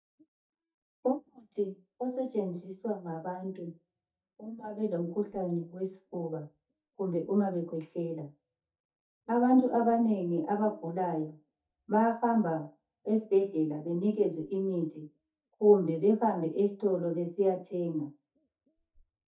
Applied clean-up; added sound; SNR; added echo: neural mask model DeepFilterNet 3.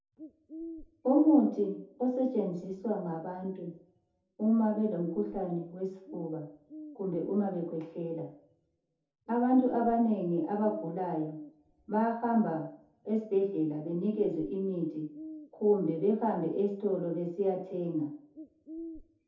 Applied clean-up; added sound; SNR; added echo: none; Bird; 18 dB; reverberation time 0.5 s.